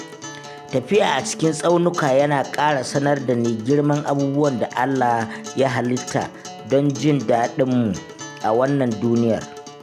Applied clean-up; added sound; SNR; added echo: none; Acoustic guitar; 15 dB; none.